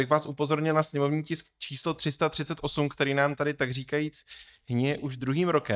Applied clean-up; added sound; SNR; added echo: neural mask model DeepFilterNet 3.